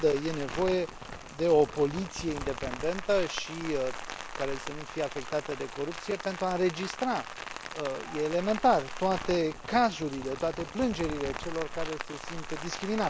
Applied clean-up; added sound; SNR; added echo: none; Rain; 8 dB; none.